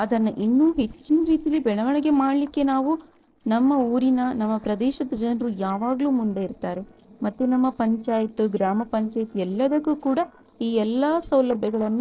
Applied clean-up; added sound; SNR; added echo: neural separator model SepFormer DNS4.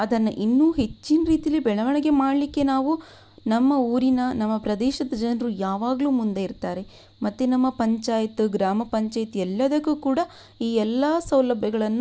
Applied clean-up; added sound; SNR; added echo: none; none; none; none.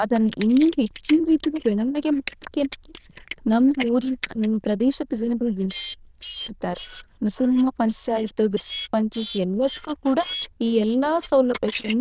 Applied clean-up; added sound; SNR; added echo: neural diffusion model UNIVERSE++.